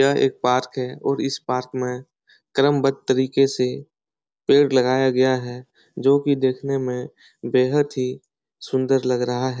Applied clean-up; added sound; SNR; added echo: none; none; none; none.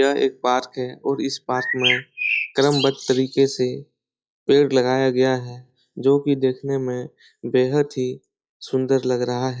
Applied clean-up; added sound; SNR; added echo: classical method log-MMSE.